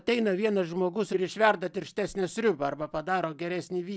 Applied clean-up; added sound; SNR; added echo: none; none; none; none.